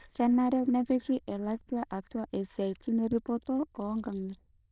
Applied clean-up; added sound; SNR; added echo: neural diffusion model UNIVERSE++.